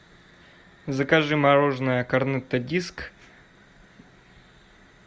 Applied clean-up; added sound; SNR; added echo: none; none; none; none.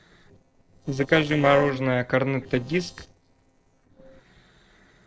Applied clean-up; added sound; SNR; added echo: neural separator model SepFormer DNS4.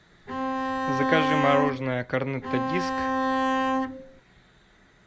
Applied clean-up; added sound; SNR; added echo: none; Bowed string instrument; -3 dB; none.